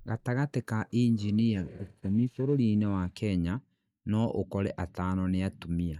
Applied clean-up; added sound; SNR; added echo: neural mask model DeepFilterNet 3.